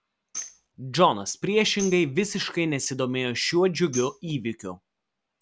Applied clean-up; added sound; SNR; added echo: none; Tambourine; 17 dB; none.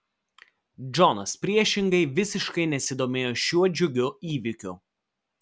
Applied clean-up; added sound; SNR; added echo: none; none; none; none.